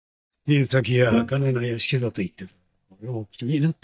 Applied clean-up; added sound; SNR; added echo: neural mask model DeepFilterNet 3.